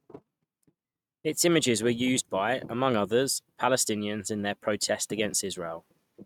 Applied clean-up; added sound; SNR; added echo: neural mask model RNNoise.